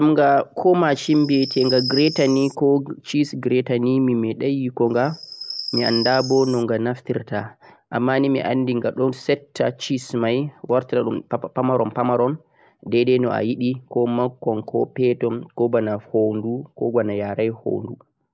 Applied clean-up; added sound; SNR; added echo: none; Chirp, tweet; 10 dB; none.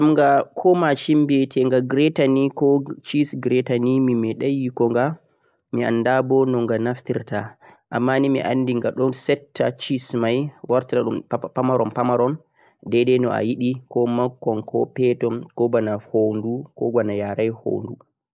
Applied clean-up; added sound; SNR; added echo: neural mask model DeepFilterNet 3.